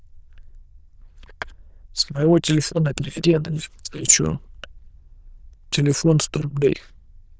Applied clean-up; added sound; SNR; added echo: neural diffusion model UNIVERSE++.